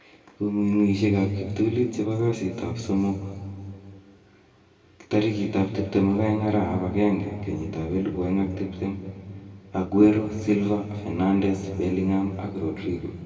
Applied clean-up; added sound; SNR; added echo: none; none; none; reverberation time 2.1 s.